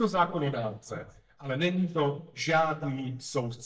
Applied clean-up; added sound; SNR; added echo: neural mask model DeepFilterNet 3.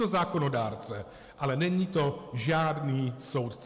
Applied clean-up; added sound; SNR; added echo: none; none; none; none.